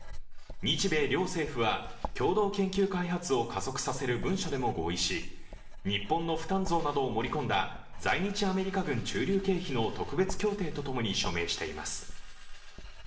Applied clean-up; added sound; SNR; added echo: none; Writing; 7 dB; reverberation time 0.8 s.